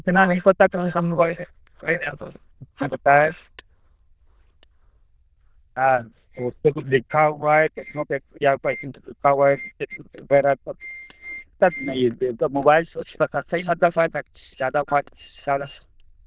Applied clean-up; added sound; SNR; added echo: neural diffusion model UNIVERSE++.